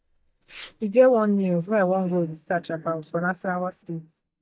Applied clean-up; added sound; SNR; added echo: neural mask model DeepFilterNet 3.